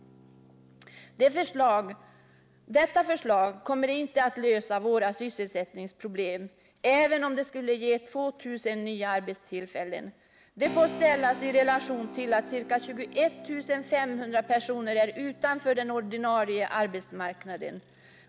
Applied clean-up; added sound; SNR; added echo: none; Keyboard (musical); 19 dB; none.